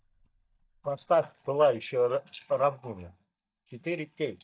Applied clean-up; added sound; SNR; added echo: neural mask model DeepFilterNet 3.